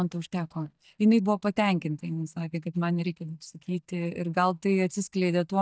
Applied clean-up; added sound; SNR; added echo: neural mask model DeepFilterNet 3.